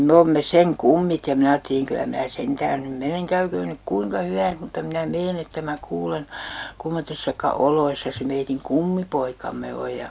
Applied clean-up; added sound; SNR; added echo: none; none; none; none.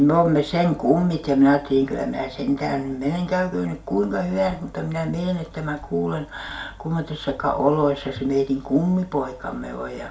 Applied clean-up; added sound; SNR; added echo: none; none; none; reverberation time 0.4 s.